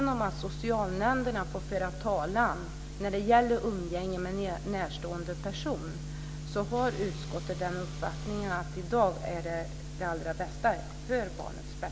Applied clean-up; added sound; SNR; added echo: none; Engine / Car; 18 dB; none.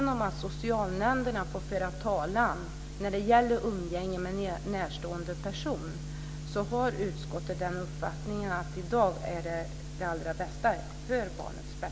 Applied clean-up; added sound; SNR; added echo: none; none; none; none.